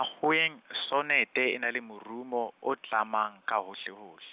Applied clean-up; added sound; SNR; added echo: none; none; none; none.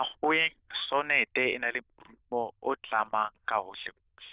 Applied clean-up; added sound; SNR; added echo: neural diffusion model UNIVERSE++.